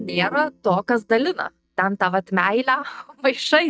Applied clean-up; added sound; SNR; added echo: neural mask model DeepFilterNet 3.